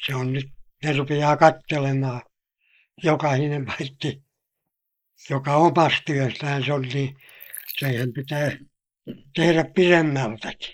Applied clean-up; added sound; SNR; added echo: neural mask model Resemble Enhance denoiser.